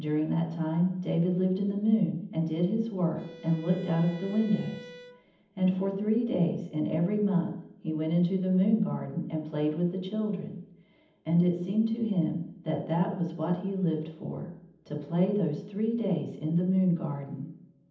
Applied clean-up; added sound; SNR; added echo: none; Bowed string instrument; 18 dB; reverberation time 0.8 s.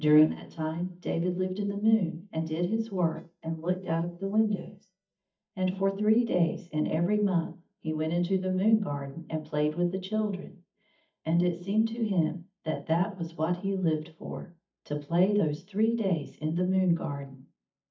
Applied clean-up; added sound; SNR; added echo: neural mask model DeepFilterNet 3.